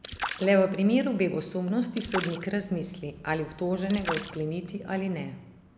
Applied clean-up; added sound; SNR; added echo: none; Splash, splatter; 13 dB; none.